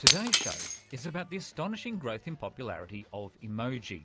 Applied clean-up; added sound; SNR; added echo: none; Shatter; -3 dB; none.